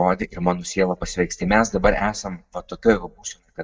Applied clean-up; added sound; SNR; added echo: neural mask model DeepFilterNet 3.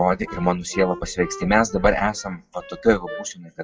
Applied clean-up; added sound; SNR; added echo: classical method WPE with log-MMSE.